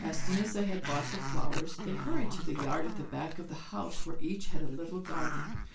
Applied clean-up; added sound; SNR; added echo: none; Growling; 12 dB; reverberation time 0.3 s.